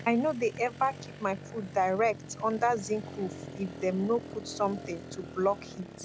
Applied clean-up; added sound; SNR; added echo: none; Motorcycle; 13 dB; none.